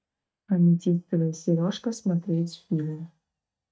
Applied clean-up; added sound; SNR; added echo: neural mask model DeepFilterNet 3.